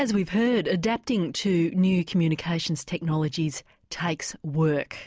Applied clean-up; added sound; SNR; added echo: none; none; none; none.